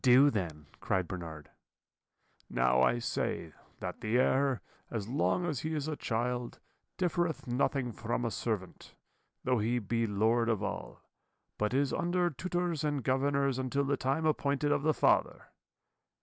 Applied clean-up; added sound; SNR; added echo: none; none; none; none.